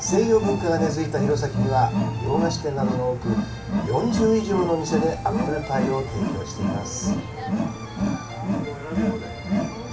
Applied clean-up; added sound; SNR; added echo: none; Wild animals; 1 dB; reverberation time 0.3 s.